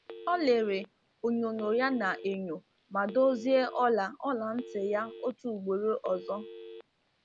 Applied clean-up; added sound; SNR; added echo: none; Telephone; 17 dB; none.